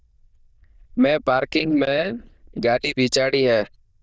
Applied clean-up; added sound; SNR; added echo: neural diffusion model UNIVERSE++.